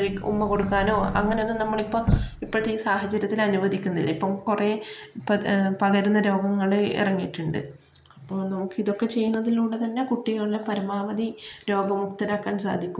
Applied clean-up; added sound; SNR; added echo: none; Sliding door / Slam / Wood; 6 dB; none.